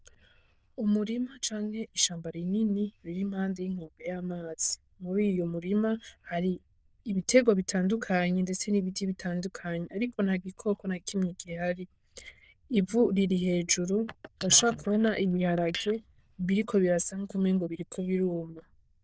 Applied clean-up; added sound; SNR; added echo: neural diffusion model UNIVERSE++.